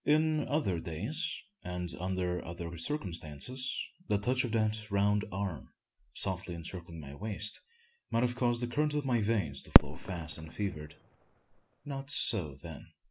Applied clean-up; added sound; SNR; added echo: none; Fireworks; -4 dB; none.